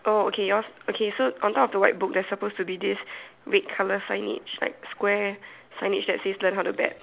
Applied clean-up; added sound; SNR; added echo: none; none; none; none.